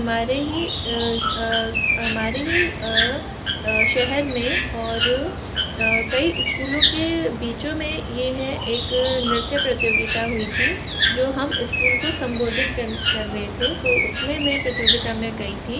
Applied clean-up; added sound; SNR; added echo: none; Bird; -1 dB; reverberation time 0.2 s.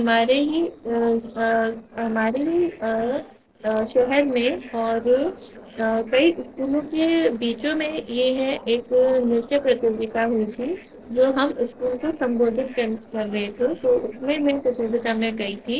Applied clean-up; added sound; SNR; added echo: neural separator model SepFormer DNS4.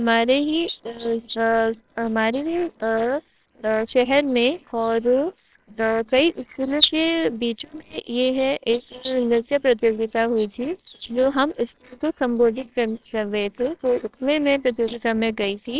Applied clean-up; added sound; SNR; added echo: neural separator model SepFormer WHAMR!.